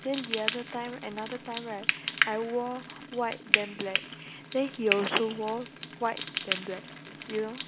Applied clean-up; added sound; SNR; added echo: none; Frying (food); 1 dB; none.